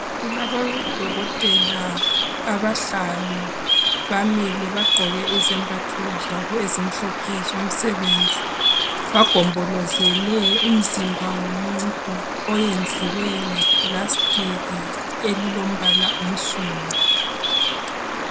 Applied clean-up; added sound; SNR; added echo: none; Bird vocalization, bird call, bird song; -2 dB; none.